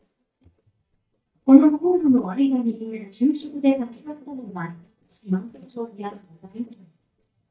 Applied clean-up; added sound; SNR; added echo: neural mask model DeepFilterNet 3.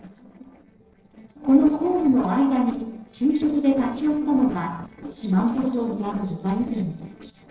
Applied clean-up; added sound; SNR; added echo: neural separator model SepFormer DNS4.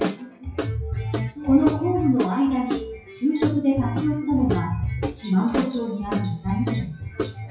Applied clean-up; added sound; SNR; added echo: classical method WPE with log-MMSE.